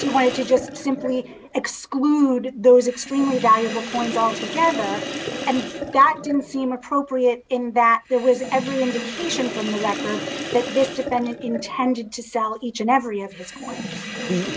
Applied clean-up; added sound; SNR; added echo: none; Sink (filling or washing); 10 dB; none.